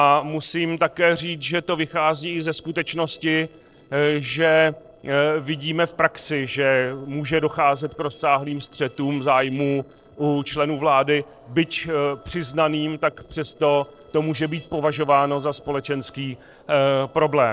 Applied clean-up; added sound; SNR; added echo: neural separator model SepFormer DNS4.